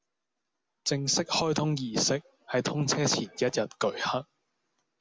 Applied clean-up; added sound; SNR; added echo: none; none; none; none.